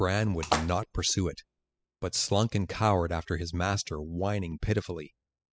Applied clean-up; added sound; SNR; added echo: classical method spectral subtraction.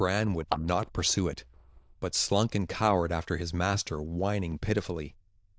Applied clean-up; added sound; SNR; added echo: neural diffusion model UNIVERSE++.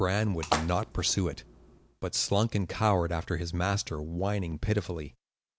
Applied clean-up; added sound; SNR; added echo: none; Splash, splatter; 8 dB; none.